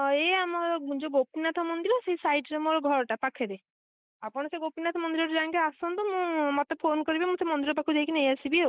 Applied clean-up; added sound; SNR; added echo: neural mask model Resemble Enhance denoiser.